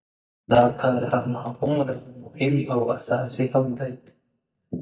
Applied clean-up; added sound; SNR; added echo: neural mask model DeepFilterNet 3.